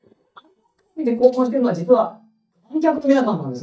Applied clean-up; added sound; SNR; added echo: neural mask model DeepFilterNet 3.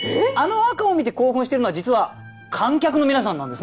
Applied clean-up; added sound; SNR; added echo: none; none; none; none.